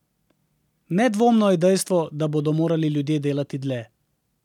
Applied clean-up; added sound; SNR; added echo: none; none; none; none.